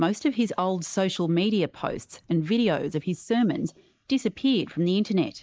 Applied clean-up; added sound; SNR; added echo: neural mask model Resemble Enhance denoiser.